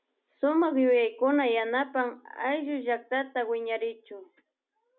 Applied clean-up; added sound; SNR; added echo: none; none; none; none.